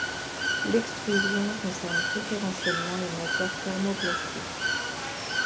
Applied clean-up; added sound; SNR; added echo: none; Water / Bird; -2 dB; none.